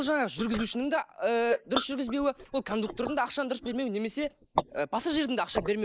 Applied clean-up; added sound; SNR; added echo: neural mask model Resemble Enhance denoiser.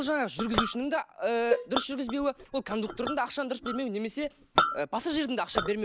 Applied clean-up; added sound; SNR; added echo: none; Cowbell + Chink, clink; 4 dB; none.